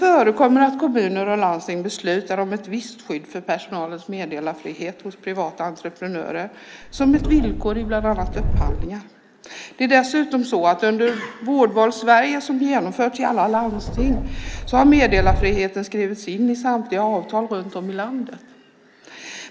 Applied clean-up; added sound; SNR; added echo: none; Subway, metro, underground; 2 dB; none.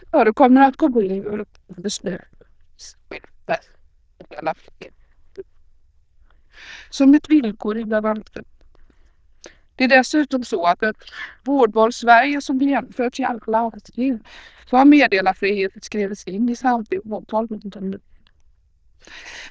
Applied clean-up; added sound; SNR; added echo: neural diffusion model UNIVERSE++.